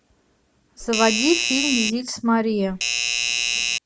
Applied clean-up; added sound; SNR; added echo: none; Doorbell; -1 dB; none.